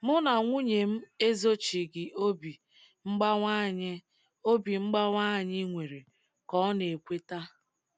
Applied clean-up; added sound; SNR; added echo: none; none; none; none.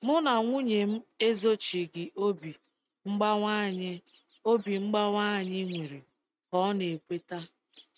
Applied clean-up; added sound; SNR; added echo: neural mask model RNNoise.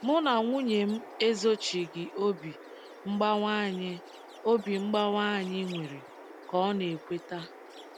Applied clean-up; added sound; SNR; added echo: none; Chirp, tweet; 17 dB; none.